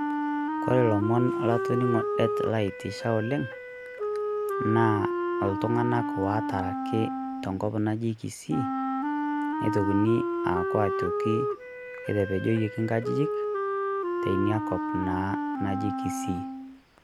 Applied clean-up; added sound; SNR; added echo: none; Wind instrument, woodwind instrument; 1 dB; none.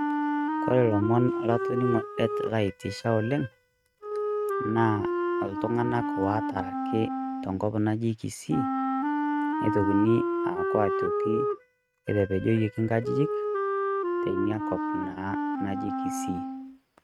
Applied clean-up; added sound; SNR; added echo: neural mask model RNNoise.